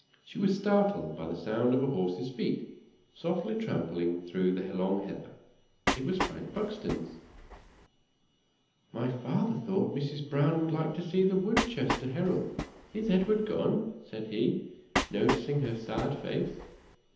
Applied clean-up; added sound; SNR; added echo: none; Train; 5 dB; reverberation time 0.9 s.